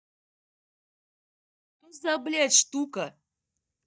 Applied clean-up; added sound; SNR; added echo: neural mask model DeepFilterNet 3.